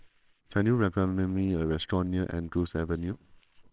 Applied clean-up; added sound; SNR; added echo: neural separator model SepFormer WHAMR!.